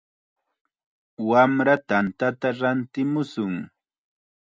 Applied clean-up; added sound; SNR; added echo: none; none; none; none.